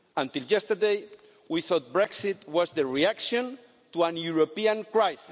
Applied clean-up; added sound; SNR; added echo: none; none; none; none.